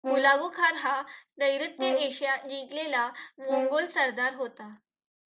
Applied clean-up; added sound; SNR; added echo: none; Brass instrument; 7 dB; none.